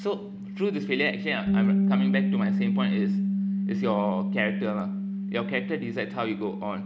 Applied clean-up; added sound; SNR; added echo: none; Bass guitar; -4 dB; none.